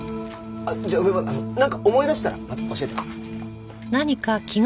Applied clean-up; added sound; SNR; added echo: none; none; none; none.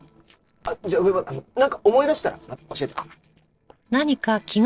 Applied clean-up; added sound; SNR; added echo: neural separator model SepFormer DNS4.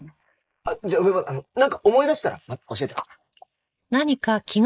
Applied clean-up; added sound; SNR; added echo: neural mask model Resemble Enhance denoiser.